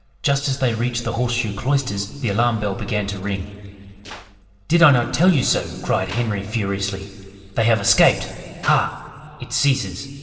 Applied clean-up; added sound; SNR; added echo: neural separator model SepFormer DNS4.